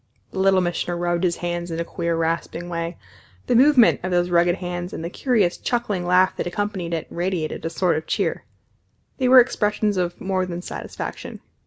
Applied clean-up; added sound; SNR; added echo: none; none; none; none.